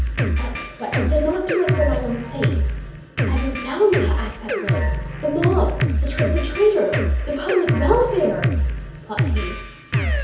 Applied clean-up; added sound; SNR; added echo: none; Drum kit; -1 dB; reverberation time 2.2 s.